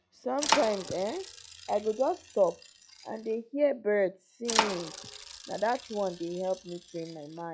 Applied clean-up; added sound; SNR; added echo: classical method log-MMSE.